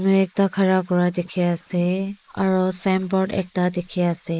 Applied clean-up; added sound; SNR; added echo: neural mask model Resemble Enhance denoiser.